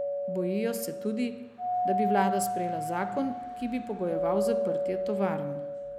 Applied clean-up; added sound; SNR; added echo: none; Doorbell; 0 dB; none.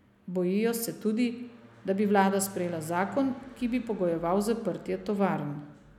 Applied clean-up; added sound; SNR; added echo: none; none; none; none.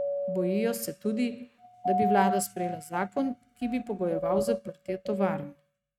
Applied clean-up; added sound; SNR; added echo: neural mask model RNNoise.